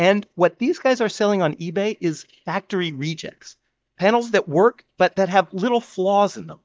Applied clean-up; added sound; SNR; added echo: neural mask model DeepFilterNet 3.